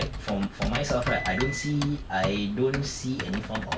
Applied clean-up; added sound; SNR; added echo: none; Microwave oven + Typing; 5 dB; none.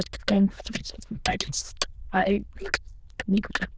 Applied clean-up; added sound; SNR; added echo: neural diffusion model UNIVERSE++.